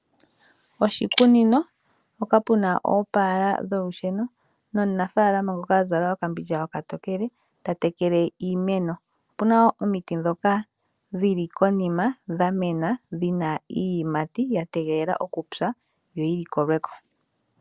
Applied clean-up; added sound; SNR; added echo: none; Shatter; 11 dB; none.